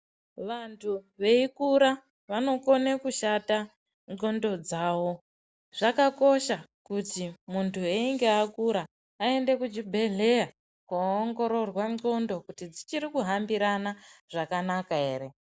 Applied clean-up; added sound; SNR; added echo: none; none; none; none.